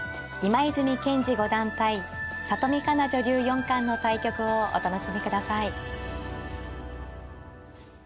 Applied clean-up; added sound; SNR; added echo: none; none; none; none.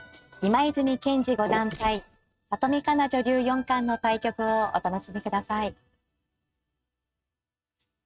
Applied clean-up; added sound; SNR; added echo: neural mask model RNNoise.